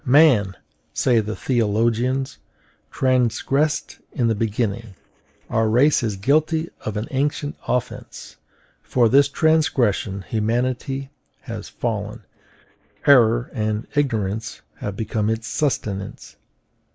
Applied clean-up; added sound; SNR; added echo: neural mask model Resemble Enhance denoiser.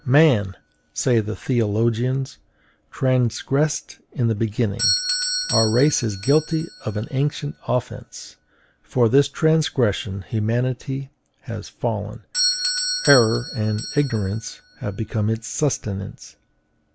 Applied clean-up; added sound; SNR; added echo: none; Doorbell; 9 dB; none.